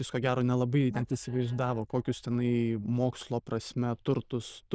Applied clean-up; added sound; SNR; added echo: neural diffusion model UNIVERSE++.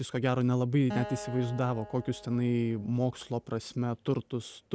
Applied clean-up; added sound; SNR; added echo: none; Acoustic guitar; 15 dB; none.